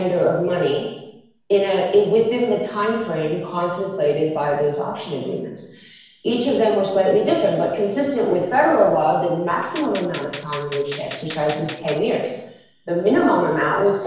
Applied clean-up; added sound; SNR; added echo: none; Gunshot, gunfire; 16 dB; reverberation time 0.9 s.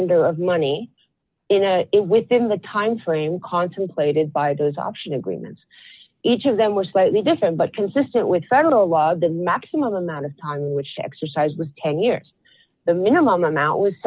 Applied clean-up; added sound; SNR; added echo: none; none; none; none.